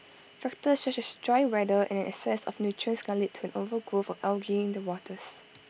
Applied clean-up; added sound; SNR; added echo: none; none; none; none.